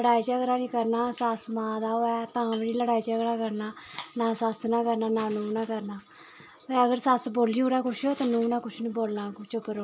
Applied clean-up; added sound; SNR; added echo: none; none; none; none.